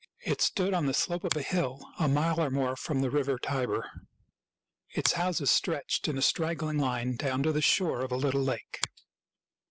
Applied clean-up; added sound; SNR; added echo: none; Finger snapping; 13 dB; none.